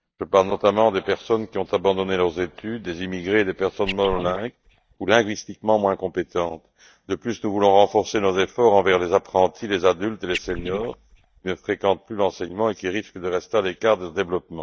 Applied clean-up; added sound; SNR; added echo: neural mask model DeepFilterNet 3.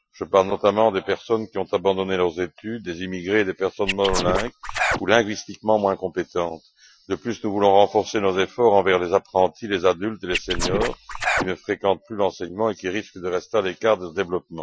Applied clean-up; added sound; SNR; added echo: classical method Wiener filter.